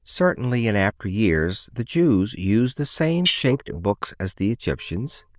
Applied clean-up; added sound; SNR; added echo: neural diffusion model UNIVERSE++.